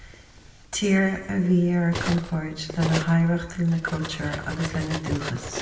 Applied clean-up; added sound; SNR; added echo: none; Cutlery, silverware; 11 dB; reverberation time 1.1 s.